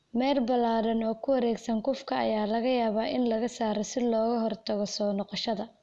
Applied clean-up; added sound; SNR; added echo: none; none; none; none.